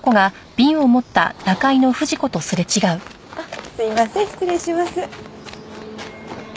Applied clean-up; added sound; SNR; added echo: none; none; none; none.